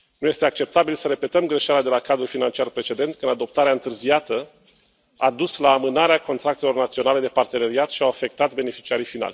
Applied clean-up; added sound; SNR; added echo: none; none; none; none.